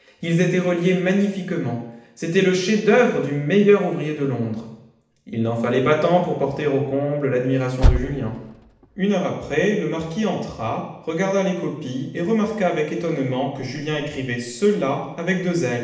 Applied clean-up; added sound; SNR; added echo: none; Car; 1 dB; reverberation time 0.8 s.